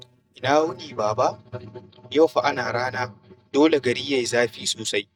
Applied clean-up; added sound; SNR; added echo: neural mask model DeepFilterNet 3.